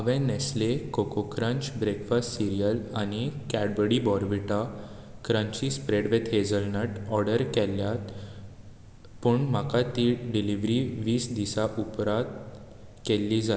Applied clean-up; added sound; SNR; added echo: none; none; none; none.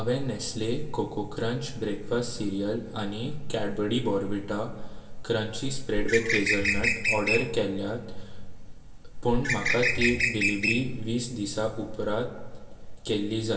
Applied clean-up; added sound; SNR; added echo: none; Bird; -1 dB; reverberation time 0.3 s.